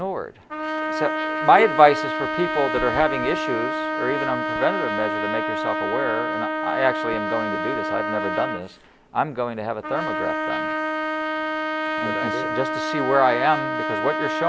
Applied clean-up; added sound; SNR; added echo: none; Trumpet; 1 dB; none.